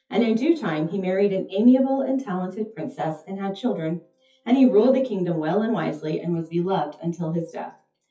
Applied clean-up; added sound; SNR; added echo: classical method WPE with log-MMSE.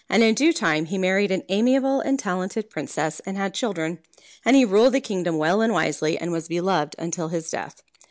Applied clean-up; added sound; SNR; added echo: none; none; none; none.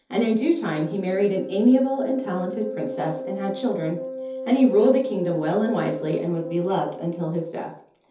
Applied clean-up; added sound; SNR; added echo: none; Wind instrument, woodwind instrument; 11 dB; reverberation time 0.5 s.